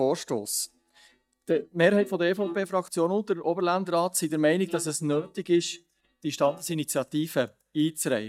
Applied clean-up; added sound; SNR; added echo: neural mask model DeepFilterNet 3.